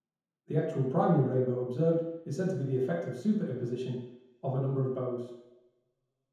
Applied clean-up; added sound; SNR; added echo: none; none; none; reverberation time 0.9 s.